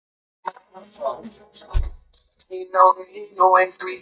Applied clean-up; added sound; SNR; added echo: neural mask model DeepFilterNet 3.